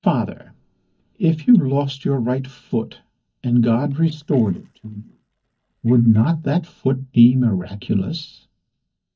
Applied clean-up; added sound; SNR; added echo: neural mask model DeepFilterNet 3.